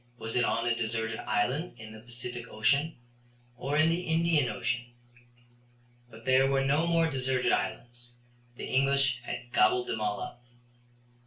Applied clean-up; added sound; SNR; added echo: none; none; none; reverberation time 0.3 s.